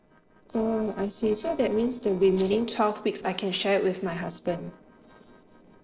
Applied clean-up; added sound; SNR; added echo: neural separator model SepFormer DNS4.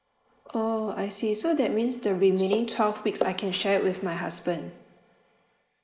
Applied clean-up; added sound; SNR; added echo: neural mask model Resemble Enhance denoiser.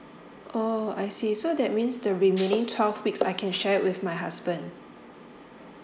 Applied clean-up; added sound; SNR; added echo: none; none; none; none.